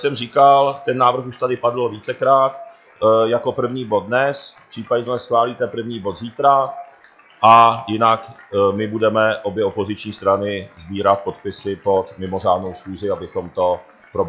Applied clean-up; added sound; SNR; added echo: classical method log-MMSE.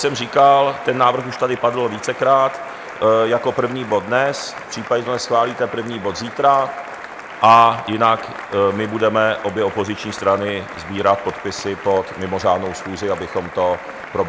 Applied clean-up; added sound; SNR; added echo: none; Applause; 14 dB; none.